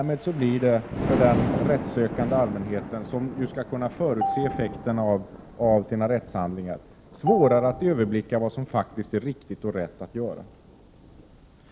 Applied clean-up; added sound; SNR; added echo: none; Thunder + Marimba, xylophone; 7 dB; none.